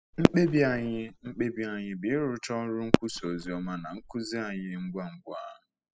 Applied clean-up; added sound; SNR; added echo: classical method spectral subtraction.